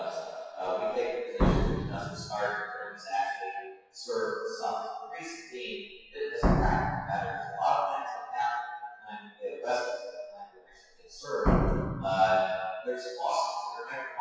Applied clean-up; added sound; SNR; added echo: classical method WPE with log-MMSE.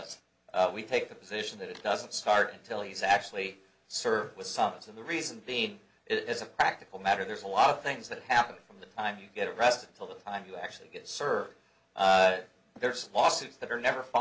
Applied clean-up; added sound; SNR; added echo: none; none; none; none.